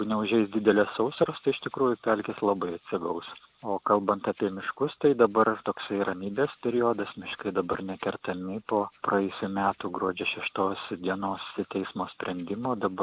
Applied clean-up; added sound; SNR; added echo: none; Breathing; 18 dB; none.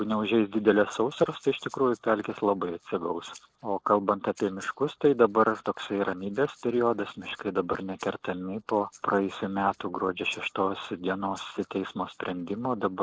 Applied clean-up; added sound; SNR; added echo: neural separator model SepFormer DNS4.